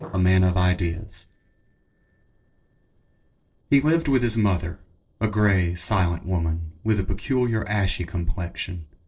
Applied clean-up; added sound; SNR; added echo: neural separator model SepFormer DNS4.